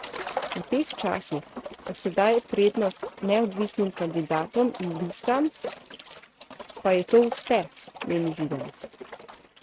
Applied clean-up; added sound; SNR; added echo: neural mask model RNNoise.